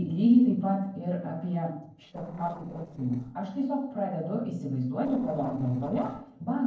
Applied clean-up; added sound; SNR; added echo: neural separator model SepFormer DNS4.